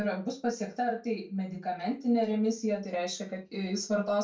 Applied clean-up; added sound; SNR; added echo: none; none; none; reverberation time 0.2 s.